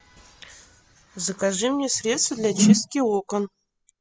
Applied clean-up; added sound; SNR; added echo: classical method spectral subtraction.